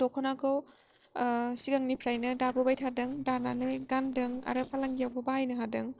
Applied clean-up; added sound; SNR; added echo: neural separator model SepFormer DNS4.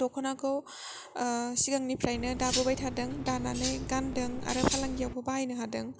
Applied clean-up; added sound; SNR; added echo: none; Cutlery, silverware; 4 dB; none.